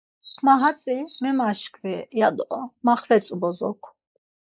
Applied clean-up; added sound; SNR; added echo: neural mask model Resemble Enhance denoiser.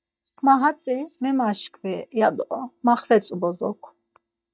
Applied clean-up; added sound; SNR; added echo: neural mask model DeepFilterNet 3.